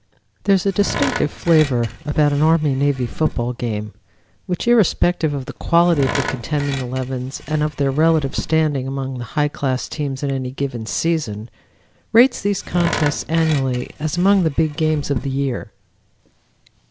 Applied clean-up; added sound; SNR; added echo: none; Tools; 10 dB; none.